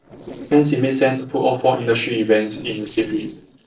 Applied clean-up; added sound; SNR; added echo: neural separator model SepFormer DNS4.